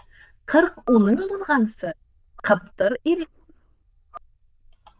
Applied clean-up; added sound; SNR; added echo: neural diffusion model UNIVERSE++.